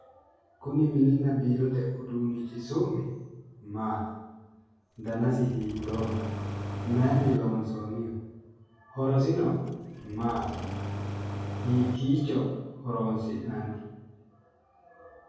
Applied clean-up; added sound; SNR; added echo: none; Engine starting; 6 dB; reverberation time 1.3 s.